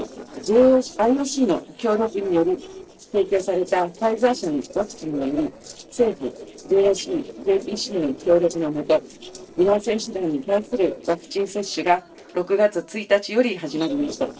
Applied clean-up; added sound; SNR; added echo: neural separator model SepFormer DNS4.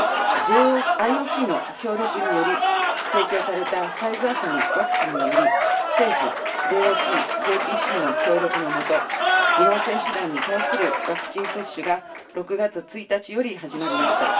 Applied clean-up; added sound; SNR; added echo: none; Applause / Cheering; -3 dB; reverberation time 0.2 s.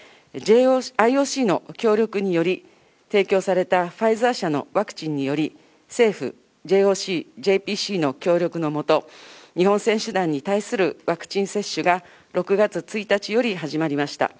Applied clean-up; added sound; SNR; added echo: none; none; none; none.